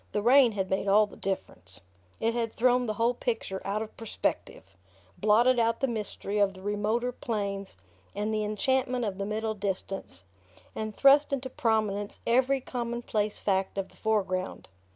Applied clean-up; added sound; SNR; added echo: none; none; none; none.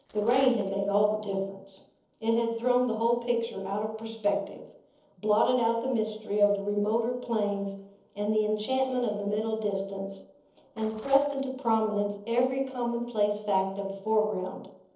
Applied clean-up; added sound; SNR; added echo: neural separator model SepFormer DNS4.